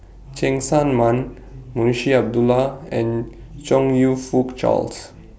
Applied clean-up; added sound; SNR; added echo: none; none; none; none.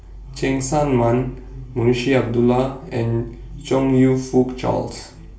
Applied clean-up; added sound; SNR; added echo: none; none; none; reverberation time 0.4 s.